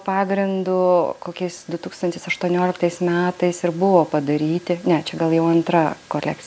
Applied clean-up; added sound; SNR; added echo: none; none; none; none.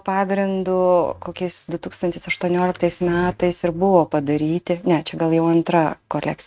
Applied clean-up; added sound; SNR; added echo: neural mask model RNNoise.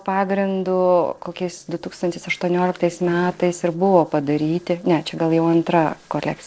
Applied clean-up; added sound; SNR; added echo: neural separator model SepFormer DNS4.